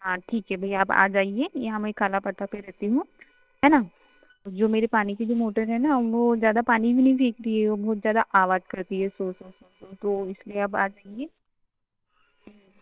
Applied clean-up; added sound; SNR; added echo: neural separator model SepFormer WHAM!.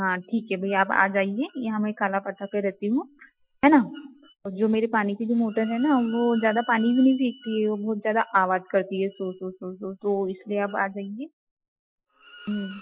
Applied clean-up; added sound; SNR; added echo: classical method Wiener filter.